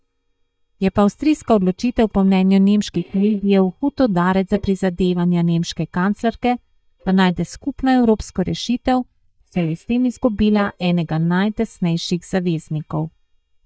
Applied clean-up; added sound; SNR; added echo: neural mask model DeepFilterNet 3.